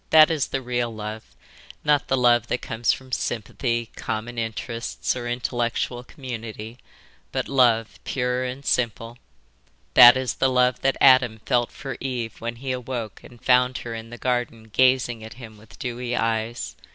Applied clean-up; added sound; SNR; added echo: none; none; none; none.